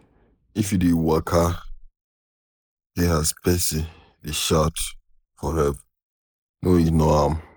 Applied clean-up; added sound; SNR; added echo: neural mask model Resemble Enhance denoiser.